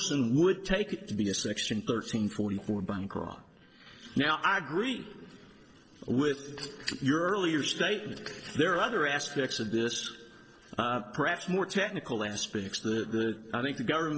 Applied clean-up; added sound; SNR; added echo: neural separator model SepFormer DNS4.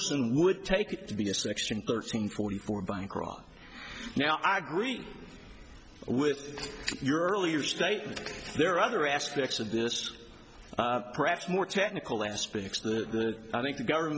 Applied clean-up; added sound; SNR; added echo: none; none; none; none.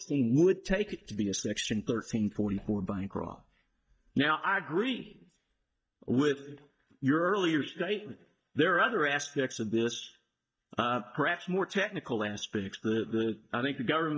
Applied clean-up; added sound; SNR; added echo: neural mask model DeepFilterNet 3.